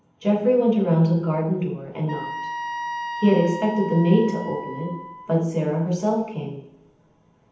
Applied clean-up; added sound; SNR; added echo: none; Wind instrument, woodwind instrument; 10 dB; reverberation time 0.8 s.